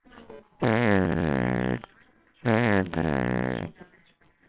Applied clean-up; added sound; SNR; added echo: neural separator model SepFormer WHAMR!.